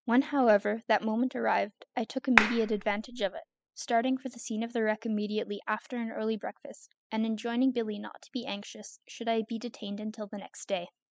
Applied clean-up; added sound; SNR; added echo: classical method spectral subtraction.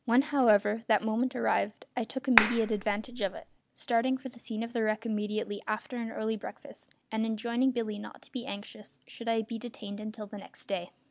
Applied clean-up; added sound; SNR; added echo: none; Clapping; 0 dB; none.